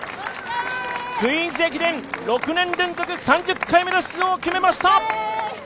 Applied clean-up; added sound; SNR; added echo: none; none; none; none.